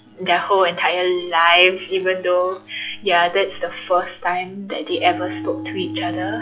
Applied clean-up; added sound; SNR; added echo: classical method log-MMSE.